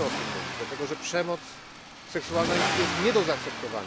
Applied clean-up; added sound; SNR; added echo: none; Accelerating, revving, vroom; 2 dB; none.